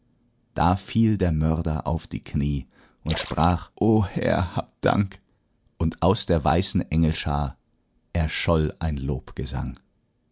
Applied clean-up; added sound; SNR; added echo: none; Splash, splatter; 15 dB; none.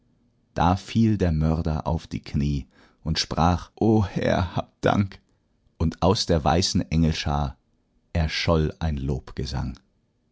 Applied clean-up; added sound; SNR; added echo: none; none; none; none.